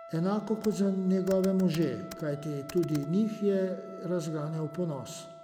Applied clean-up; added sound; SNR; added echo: none; Computer keyboard + Trumpet; 17 dB; none.